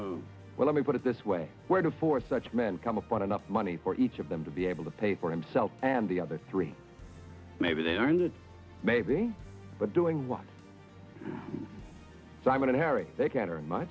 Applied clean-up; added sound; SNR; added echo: none; Musical instrument; 20 dB; none.